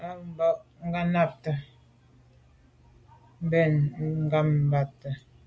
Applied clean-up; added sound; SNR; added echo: none; none; none; none.